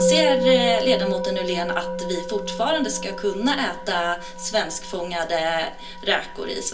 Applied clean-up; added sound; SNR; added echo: none; Musical instrument; 2 dB; reverberation time 0.3 s.